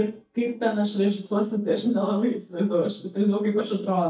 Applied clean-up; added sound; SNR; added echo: neural mask model DeepFilterNet 3.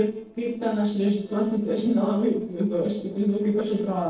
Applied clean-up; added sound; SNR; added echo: neural separator model SepFormer DNS4.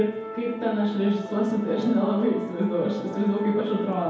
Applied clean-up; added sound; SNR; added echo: none; Musical instrument; 13 dB; reverberation time 2.0 s.